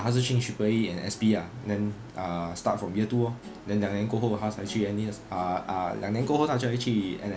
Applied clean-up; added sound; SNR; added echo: none; Guitar; 20 dB; none.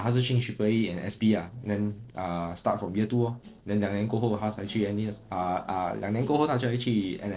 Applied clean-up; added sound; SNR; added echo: neural separator model SepFormer DNS4.